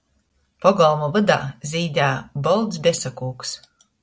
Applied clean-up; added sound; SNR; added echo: none; none; none; none.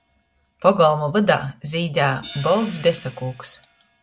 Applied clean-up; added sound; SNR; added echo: none; Hi-hat; 18 dB; none.